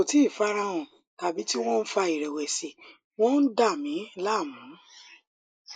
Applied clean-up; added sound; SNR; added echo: neural mask model Resemble Enhance denoiser.